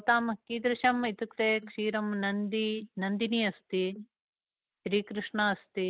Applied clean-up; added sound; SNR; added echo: neural mask model Resemble Enhance denoiser.